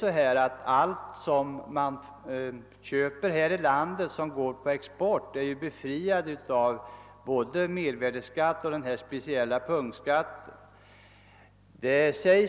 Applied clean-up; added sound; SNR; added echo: none; none; none; none.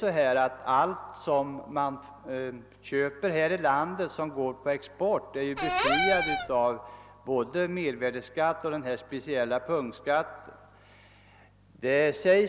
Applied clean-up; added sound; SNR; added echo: none; Cupboard open or close / Door; 0 dB; none.